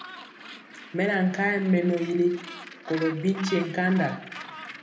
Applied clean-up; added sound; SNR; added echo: none; Gull, seagull; 14 dB; reverberation time 0.7 s.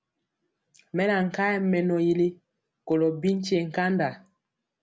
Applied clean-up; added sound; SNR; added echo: none; none; none; none.